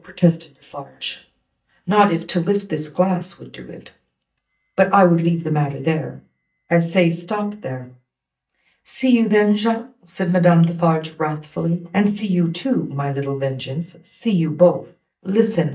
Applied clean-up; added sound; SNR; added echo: neural mask model DeepFilterNet 3.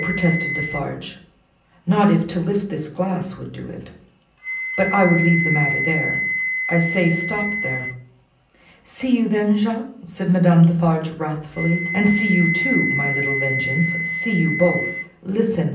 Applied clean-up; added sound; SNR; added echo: none; Wind instrument, woodwind instrument; 5 dB; reverberation time 0.6 s.